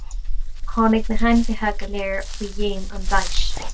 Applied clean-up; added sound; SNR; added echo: none; Dog; -2 dB; none.